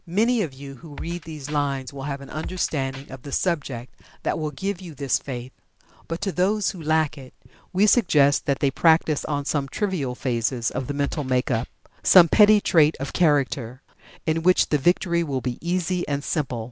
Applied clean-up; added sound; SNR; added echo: none; Drum kit; 14 dB; none.